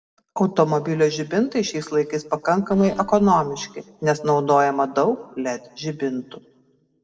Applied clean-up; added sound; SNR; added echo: neural separator model SepFormer DNS4.